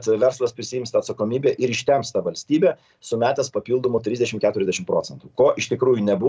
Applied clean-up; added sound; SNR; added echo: none; none; none; none.